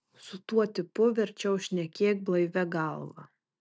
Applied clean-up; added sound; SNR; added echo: none; none; none; none.